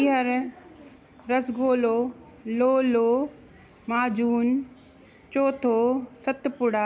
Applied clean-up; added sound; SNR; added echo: none; none; none; none.